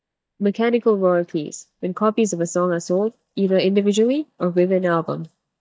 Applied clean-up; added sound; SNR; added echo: neural mask model DeepFilterNet 3.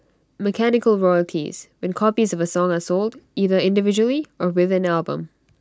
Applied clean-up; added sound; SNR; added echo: none; none; none; none.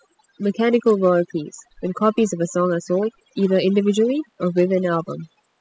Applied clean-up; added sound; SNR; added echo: classical method spectral subtraction.